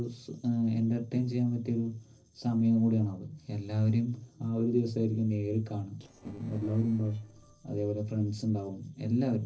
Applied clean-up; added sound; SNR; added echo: neural separator model SepFormer DNS4.